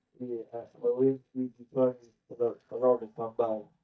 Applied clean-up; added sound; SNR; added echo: neural mask model DeepFilterNet 3.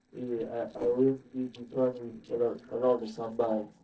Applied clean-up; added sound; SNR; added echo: neural separator model SepFormer DNS4.